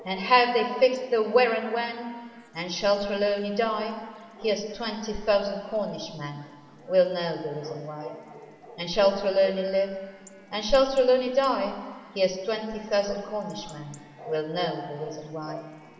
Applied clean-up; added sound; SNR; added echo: none; Bark / Chatter / Chirp, tweet / Livestock, farm animals, working animals; 19 dB; reverberation time 2.1 s.